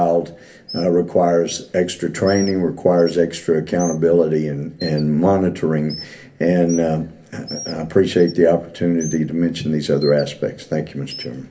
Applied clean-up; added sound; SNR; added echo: none; Bird; 20 dB; reverberation time 0.3 s.